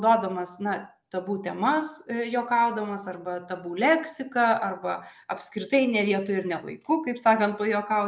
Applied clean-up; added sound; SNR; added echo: none; none; none; none.